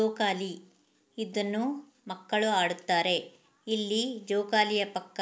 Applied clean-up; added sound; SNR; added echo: none; none; none; none.